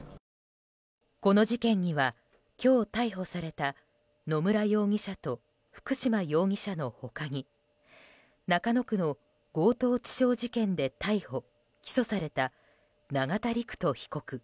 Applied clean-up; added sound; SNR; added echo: none; none; none; none.